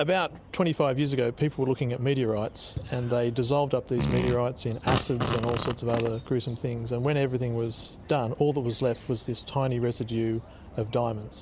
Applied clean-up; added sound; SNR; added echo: none; Fart; 3 dB; none.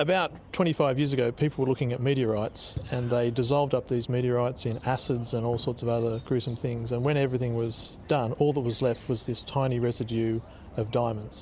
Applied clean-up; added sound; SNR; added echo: none; none; none; none.